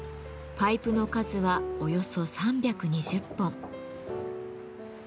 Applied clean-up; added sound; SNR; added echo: none; none; none; none.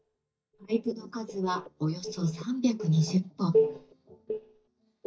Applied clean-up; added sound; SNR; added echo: neural mask model DeepFilterNet 3.